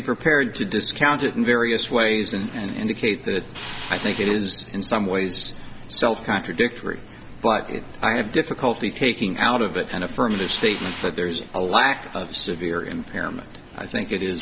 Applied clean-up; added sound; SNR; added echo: none; Drill; 13 dB; none.